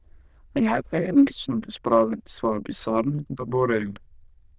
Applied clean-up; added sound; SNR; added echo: neural diffusion model UNIVERSE++.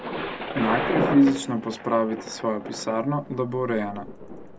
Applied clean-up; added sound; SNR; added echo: none; Thunder; 6 dB; none.